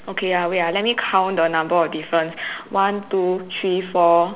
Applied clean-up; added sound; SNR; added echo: none; none; none; none.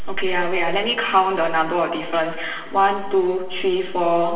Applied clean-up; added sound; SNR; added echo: none; none; none; reverberation time 1.1 s.